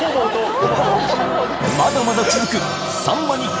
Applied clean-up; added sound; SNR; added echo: none; Brass instrument; 16 dB; none.